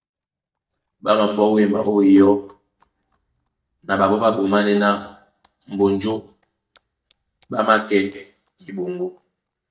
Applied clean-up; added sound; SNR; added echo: neural mask model DeepFilterNet 3.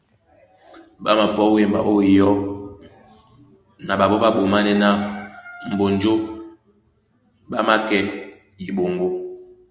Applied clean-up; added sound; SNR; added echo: none; none; none; none.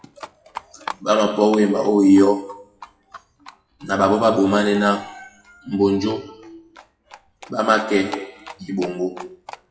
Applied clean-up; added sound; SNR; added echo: classical method WPE with log-MMSE.